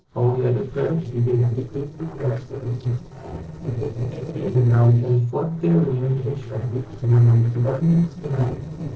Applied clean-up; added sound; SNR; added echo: neural separator model SepFormer DNS4.